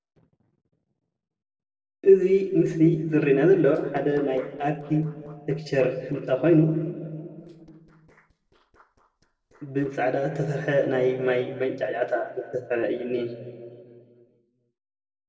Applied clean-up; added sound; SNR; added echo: neural separator model SepFormer DNS4.